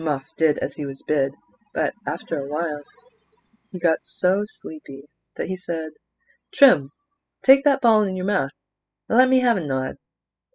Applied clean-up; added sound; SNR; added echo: classical method spectral subtraction.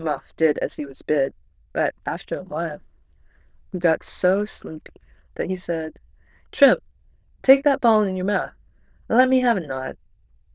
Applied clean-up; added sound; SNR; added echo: neural diffusion model UNIVERSE++.